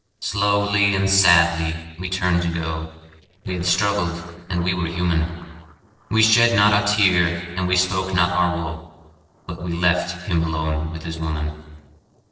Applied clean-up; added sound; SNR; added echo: neural separator model SepFormer DNS4.